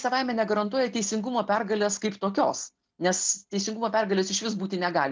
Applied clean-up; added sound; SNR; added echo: none; none; none; none.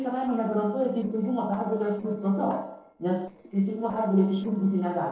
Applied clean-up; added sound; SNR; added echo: neural separator model SepFormer DNS4.